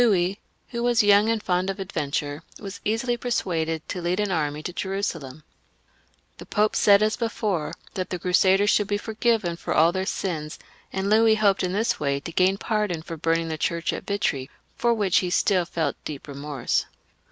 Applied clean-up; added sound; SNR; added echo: none; none; none; none.